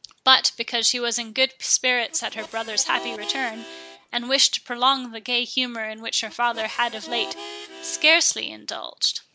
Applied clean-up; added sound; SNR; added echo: none; Harmonica; 14 dB; none.